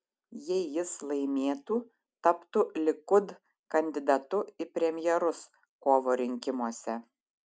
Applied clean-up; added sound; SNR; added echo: none; none; none; none.